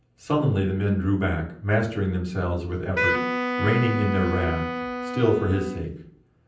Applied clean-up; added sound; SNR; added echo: none; Wind instrument, woodwind instrument; 4 dB; reverberation time 0.6 s.